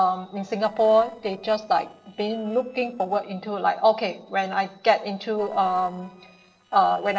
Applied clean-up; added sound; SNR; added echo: neural separator model SepFormer DNS4.